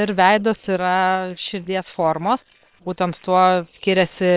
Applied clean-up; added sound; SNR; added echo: neural separator model SepFormer WHAM!.